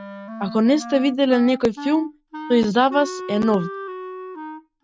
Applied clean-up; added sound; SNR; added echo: none; Wind instrument, woodwind instrument; 13 dB; none.